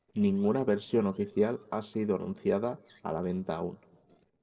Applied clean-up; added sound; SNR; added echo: neural separator model SepFormer DNS4.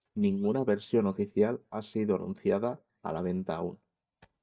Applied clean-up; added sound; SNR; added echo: neural mask model DeepFilterNet 3.